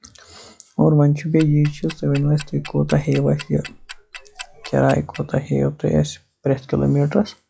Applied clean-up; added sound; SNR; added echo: classical method log-MMSE.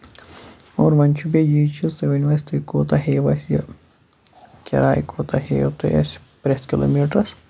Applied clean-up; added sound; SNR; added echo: none; none; none; none.